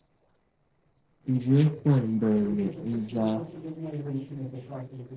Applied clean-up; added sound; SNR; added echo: neural separator model SepFormer DNS4.